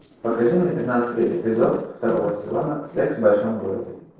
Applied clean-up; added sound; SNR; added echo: neural separator model SepFormer DNS4.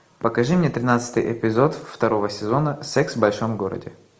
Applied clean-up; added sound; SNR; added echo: none; none; none; none.